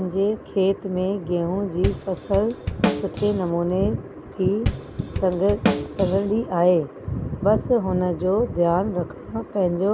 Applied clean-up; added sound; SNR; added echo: none; Drum kit; 4 dB; none.